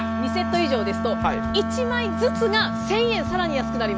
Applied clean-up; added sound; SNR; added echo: none; Wind instrument, woodwind instrument; 2 dB; none.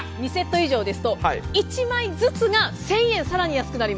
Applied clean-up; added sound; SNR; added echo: none; none; none; none.